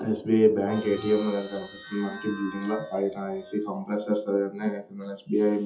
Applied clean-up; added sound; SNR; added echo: classical method WPE with log-MMSE.